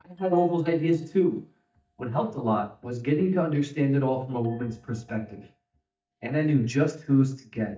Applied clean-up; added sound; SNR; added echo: neural mask model DeepFilterNet 3.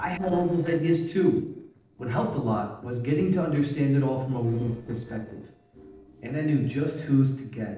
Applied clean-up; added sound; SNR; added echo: neural separator model SepFormer DNS4.